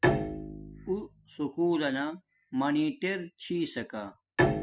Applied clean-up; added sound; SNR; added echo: classical method spectral subtraction.